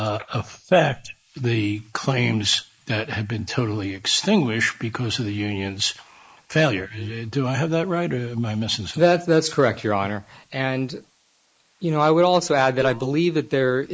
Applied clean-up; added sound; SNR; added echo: neural mask model Resemble Enhance denoiser.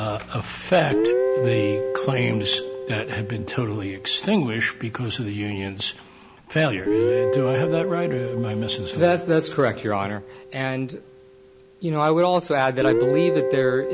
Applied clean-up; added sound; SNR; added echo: none; Guitar; 3 dB; none.